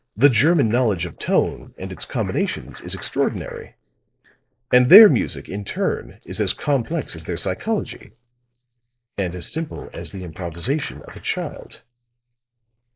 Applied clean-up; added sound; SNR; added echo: neural mask model Resemble Enhance denoiser.